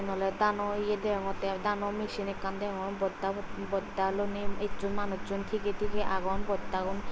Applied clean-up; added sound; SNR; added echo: none; none; none; none.